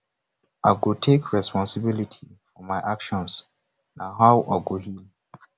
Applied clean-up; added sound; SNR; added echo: none; none; none; none.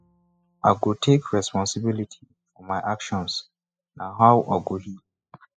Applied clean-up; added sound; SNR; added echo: classical method spectral subtraction.